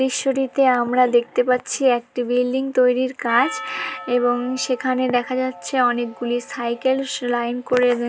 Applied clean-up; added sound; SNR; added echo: none; Percussion; 19 dB; none.